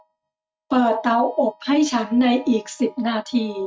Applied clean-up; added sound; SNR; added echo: neural mask model RNNoise.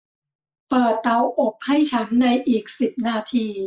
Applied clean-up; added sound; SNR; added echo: neural mask model Resemble Enhance denoiser.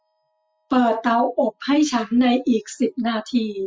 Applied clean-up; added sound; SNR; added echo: classical method spectral subtraction.